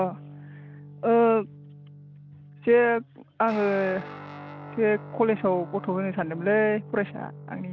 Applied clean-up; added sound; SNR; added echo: none; Guitar; 16 dB; none.